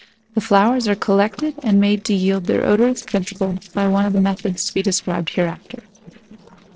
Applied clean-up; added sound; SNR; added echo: neural separator model SepFormer DNS4.